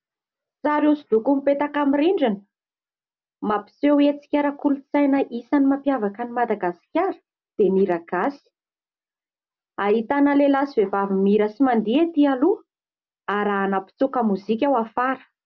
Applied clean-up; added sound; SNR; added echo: none; none; none; none.